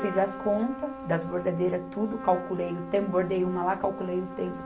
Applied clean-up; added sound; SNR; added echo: none; Trumpet; 11 dB; none.